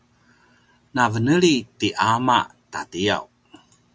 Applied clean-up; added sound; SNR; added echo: none; none; none; none.